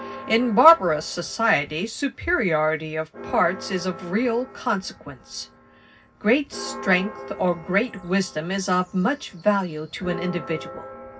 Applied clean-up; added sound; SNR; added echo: none; Church bell; 16 dB; reverberation time 0.4 s.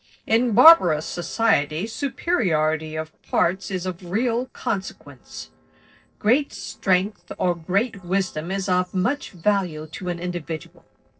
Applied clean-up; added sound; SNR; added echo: neural separator model SepFormer DNS4.